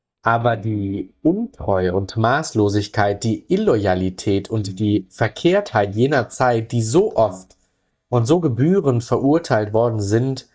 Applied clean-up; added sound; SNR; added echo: neural mask model DeepFilterNet 3.